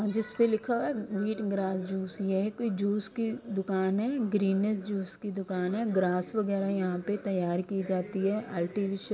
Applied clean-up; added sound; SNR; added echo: none; none; none; none.